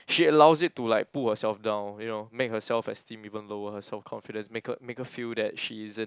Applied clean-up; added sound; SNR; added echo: none; none; none; none.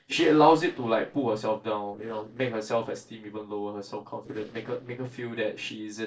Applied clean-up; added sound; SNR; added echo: neural separator model SepFormer DNS4.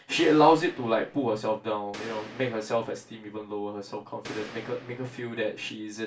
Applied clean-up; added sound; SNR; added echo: none; Gunshot, gunfire; 17 dB; reverberation time 0.2 s.